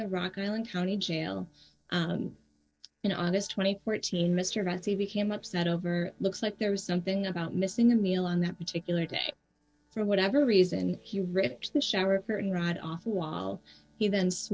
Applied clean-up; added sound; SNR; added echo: neural separator model SepFormer DNS4.